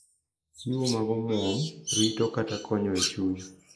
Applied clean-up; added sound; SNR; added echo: neural mask model Resemble Enhance denoiser.